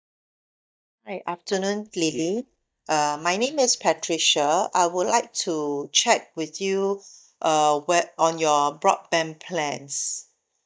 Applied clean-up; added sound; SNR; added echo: neural mask model DeepFilterNet 3.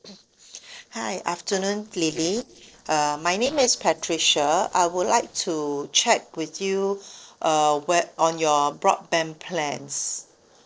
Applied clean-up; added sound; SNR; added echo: neural separator model SepFormer DNS4.